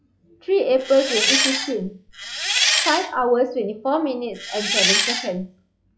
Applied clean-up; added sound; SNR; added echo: classical method log-MMSE.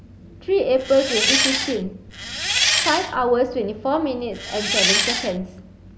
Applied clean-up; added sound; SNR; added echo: none; Engine; -1 dB; none.